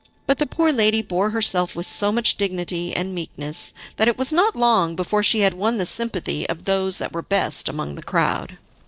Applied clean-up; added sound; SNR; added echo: neural separator model SepFormer DNS4.